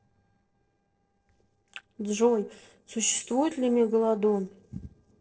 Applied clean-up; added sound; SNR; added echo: neural separator model SepFormer DNS4.